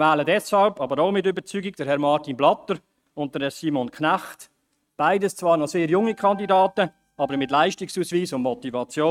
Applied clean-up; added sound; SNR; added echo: neural mask model RNNoise.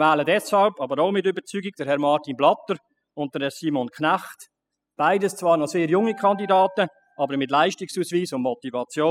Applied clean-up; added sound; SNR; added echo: classical method spectral subtraction.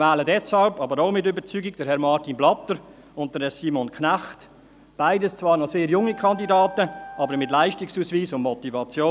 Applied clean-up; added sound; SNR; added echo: none; Wind instrument, woodwind instrument; 18 dB; none.